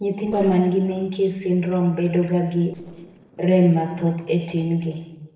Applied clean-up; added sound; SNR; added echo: neural separator model SepFormer DNS4.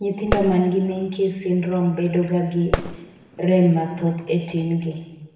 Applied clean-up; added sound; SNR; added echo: none; Fireworks; 10 dB; reverberation time 1.0 s.